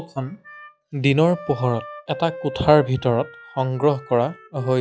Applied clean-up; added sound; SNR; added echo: classical method log-MMSE.